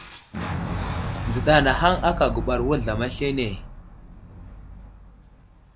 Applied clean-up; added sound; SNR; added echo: none; Boom; 6 dB; none.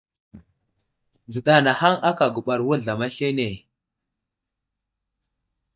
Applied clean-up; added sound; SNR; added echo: neural mask model DeepFilterNet 3.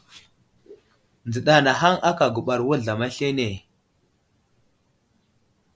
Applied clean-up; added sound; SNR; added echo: none; none; none; none.